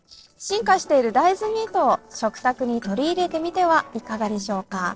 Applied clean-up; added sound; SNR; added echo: neural separator model SepFormer DNS4.